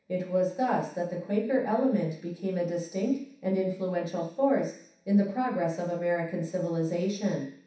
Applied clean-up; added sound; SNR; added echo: none; none; none; reverberation time 0.7 s.